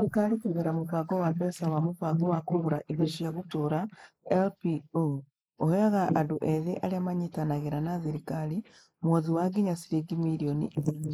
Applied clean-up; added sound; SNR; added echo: neural mask model Resemble Enhance denoiser.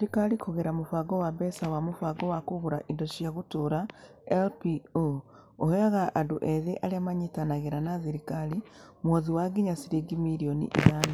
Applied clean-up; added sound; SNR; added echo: none; none; none; none.